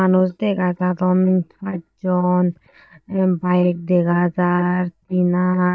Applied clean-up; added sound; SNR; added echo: neural mask model DeepFilterNet 3.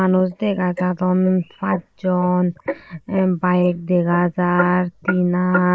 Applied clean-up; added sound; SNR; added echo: neural mask model Resemble Enhance denoiser.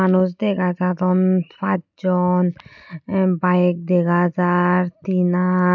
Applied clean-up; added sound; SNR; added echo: none; none; none; none.